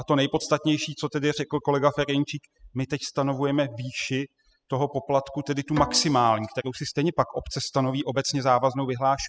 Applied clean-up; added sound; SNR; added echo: classical method spectral subtraction.